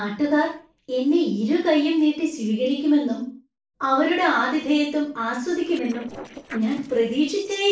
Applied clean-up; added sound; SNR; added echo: neural separator model SepFormer DNS4.